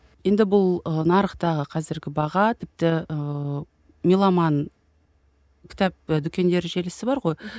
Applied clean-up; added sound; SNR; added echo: none; none; none; none.